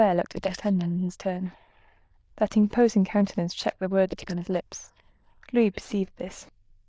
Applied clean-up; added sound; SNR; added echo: neural diffusion model UNIVERSE++.